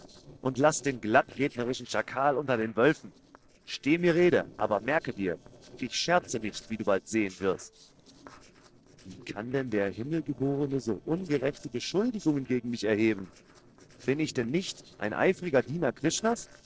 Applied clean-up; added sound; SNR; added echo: neural separator model SepFormer DNS4.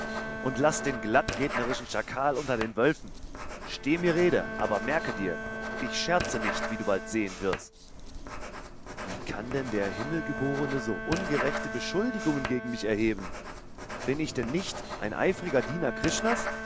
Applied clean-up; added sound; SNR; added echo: none; Bowed string instrument + Writing; 5 dB; none.